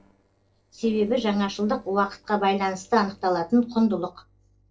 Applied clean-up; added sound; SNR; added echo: neural separator model SepFormer DNS4.